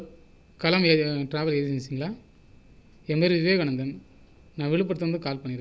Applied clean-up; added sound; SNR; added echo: none; none; none; none.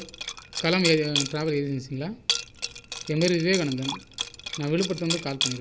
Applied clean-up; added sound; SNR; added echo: none; Liquid; 6 dB; none.